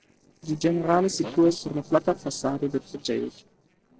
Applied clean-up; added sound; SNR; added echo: neural separator model SepFormer DNS4.